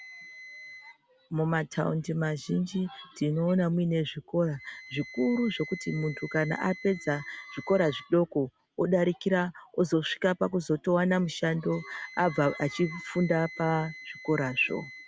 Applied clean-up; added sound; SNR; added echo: none; Wind instrument, woodwind instrument; 19 dB; none.